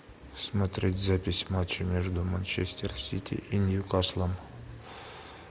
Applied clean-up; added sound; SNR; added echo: none; none; none; none.